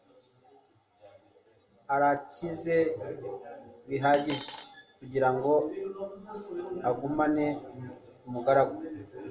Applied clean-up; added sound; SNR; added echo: none; Coin (dropping); 8 dB; reverberation time 0.3 s.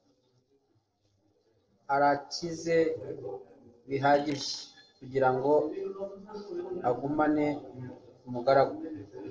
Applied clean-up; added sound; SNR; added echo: neural separator model SepFormer DNS4.